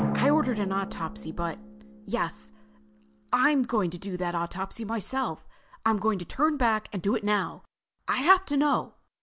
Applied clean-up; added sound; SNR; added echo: none; Drum; 11 dB; none.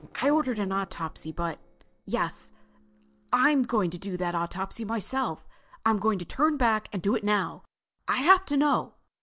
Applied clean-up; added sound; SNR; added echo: neural separator model SepFormer DNS4.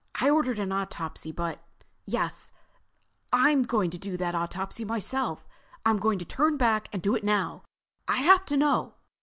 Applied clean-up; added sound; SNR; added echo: none; none; none; none.